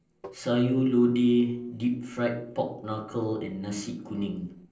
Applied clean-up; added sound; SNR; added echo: neural separator model SepFormer DNS4.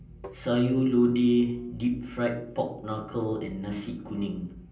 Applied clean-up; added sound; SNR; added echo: none; Tap; 18 dB; reverberation time 0.6 s.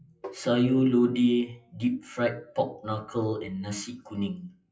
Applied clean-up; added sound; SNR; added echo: classical method WPE with log-MMSE.